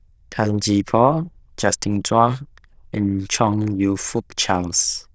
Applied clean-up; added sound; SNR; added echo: neural diffusion model UNIVERSE++.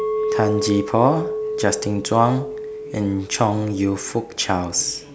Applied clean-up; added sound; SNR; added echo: none; Chink, clink; 6 dB; none.